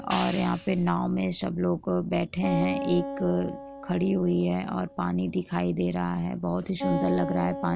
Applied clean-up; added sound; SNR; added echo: none; Acoustic guitar + Hi-hat; 9 dB; none.